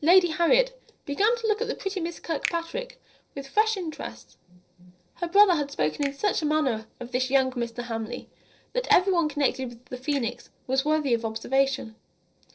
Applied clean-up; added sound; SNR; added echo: neural separator model SepFormer DNS4.